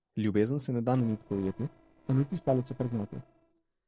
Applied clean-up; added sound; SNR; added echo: neural separator model SepFormer DNS4.